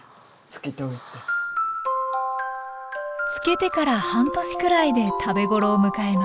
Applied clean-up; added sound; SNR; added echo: none; none; none; none.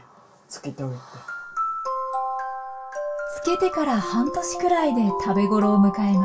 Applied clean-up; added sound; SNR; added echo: none; none; none; reverberation time 0.2 s.